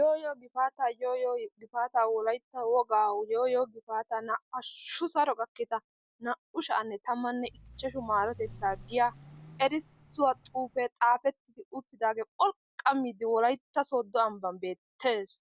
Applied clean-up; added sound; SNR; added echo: none; Vehicle; 20 dB; none.